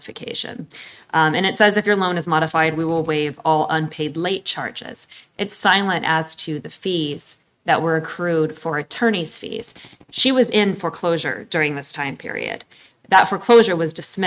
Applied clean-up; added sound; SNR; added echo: neural mask model RNNoise.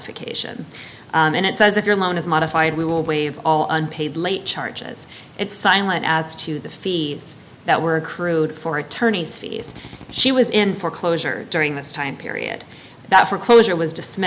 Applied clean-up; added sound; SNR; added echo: none; Drill; 18 dB; none.